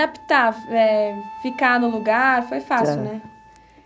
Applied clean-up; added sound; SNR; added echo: none; Wind instrument, woodwind instrument; 18 dB; none.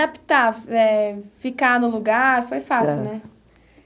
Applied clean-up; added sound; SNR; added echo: none; none; none; none.